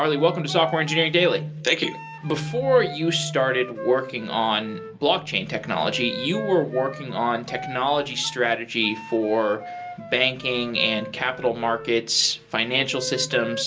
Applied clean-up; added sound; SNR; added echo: none; Wind instrument, woodwind instrument; 13 dB; reverberation time 0.2 s.